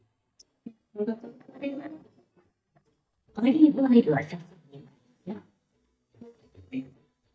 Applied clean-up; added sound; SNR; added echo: neural mask model DeepFilterNet 3.